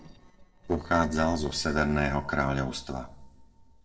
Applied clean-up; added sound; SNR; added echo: neural separator model SepFormer DNS4.